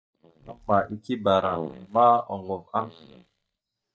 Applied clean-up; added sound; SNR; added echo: neural mask model DeepFilterNet 3.